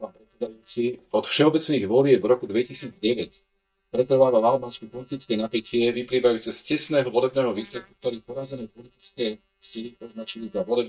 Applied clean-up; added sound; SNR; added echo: neural mask model DeepFilterNet 3.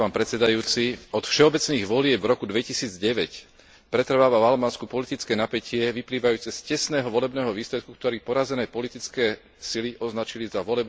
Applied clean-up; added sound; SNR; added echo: none; none; none; none.